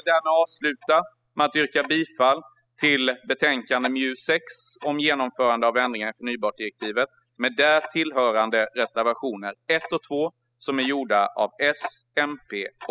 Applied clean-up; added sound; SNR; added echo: classical method spectral subtraction.